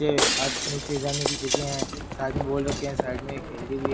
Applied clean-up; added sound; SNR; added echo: none; Shatter + Livestock, farm animals, working animals; -1 dB; none.